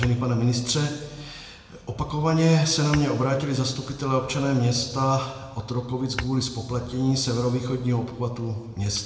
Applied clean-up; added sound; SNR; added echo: none; Tap / Hammer / Glass; 19 dB; reverberation time 1.2 s.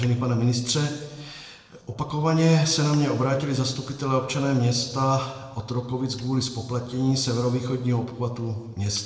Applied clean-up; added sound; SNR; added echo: neural separator model SepFormer DNS4.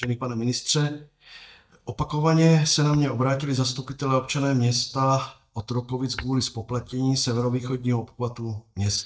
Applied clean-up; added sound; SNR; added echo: neural mask model DeepFilterNet 3.